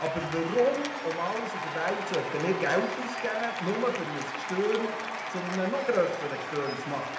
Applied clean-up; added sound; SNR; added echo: none; Applause / Cheering; 5 dB; reverberation time 0.8 s.